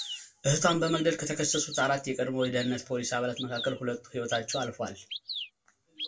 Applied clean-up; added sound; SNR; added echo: none; Bird vocalization, bird call, bird song; 12 dB; reverberation time 0.2 s.